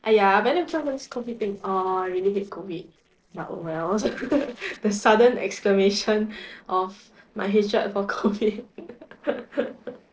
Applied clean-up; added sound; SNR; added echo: neural separator model SepFormer DNS4.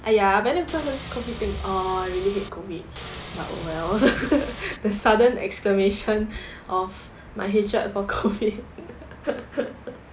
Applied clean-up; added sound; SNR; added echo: none; Engine / Car; 13 dB; none.